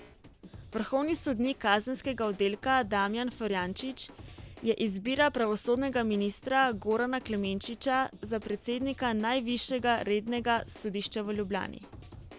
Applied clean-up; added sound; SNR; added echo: none; Drum / Drum kit; 19 dB; none.